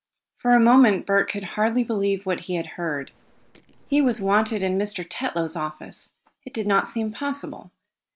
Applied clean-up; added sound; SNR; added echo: neural separator model SepFormer DNS4.